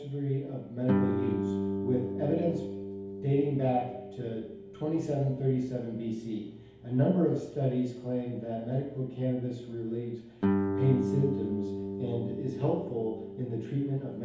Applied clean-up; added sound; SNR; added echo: none; Guitar; 4 dB; reverberation time 2.2 s.